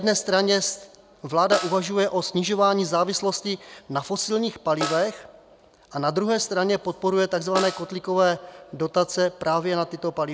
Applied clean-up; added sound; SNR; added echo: none; Snare drum; 12 dB; none.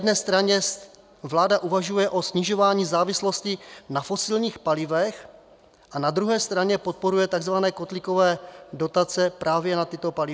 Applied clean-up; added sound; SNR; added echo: none; none; none; none.